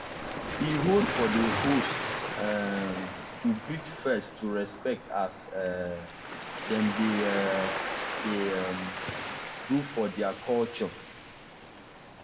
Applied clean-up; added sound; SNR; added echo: none; Waves, surf; 4 dB; reverberation time 0.7 s.